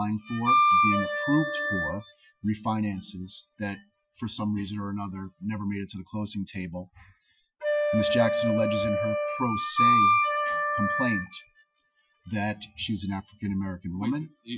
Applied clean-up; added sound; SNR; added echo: classical method Wiener filter.